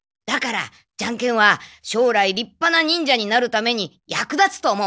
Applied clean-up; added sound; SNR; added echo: none; none; none; none.